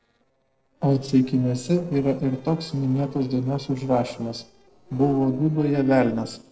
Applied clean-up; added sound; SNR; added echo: neural separator model SepFormer DNS4.